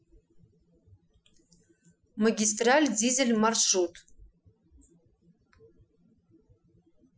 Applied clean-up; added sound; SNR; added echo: classical method Wiener filter.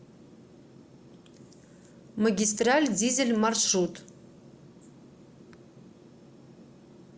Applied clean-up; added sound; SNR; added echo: none; none; none; none.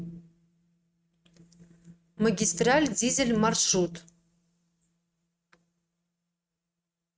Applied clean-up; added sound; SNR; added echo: neural mask model RNNoise.